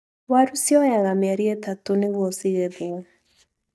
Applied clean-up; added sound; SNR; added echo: neural mask model DeepFilterNet 3.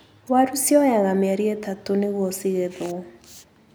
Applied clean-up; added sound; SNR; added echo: none; none; none; none.